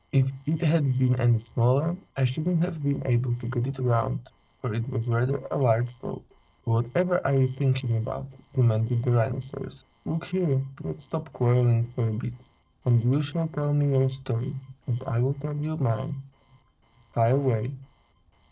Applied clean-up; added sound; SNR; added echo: neural separator model SepFormer DNS4.